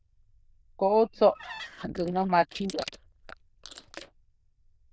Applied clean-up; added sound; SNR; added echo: neural diffusion model UNIVERSE++.